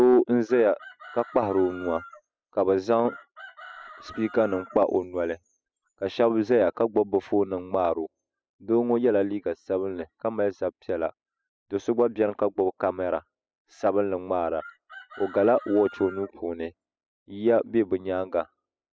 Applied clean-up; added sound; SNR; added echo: classical method spectral subtraction.